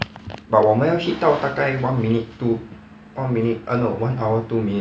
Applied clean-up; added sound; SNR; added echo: none; none; none; none.